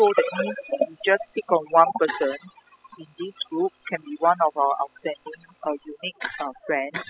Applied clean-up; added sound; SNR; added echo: classical method spectral subtraction.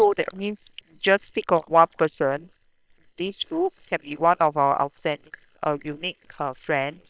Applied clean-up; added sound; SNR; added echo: neural separator model SepFormer WHAM!.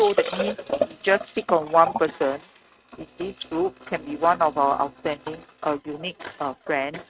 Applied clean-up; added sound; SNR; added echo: neural mask model RNNoise.